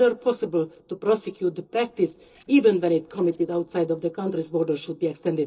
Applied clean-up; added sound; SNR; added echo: neural separator model SepFormer DNS4.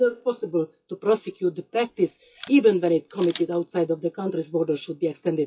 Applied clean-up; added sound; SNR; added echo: classical method WPE with log-MMSE.